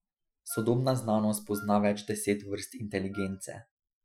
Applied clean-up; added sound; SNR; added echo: classical method Wiener filter.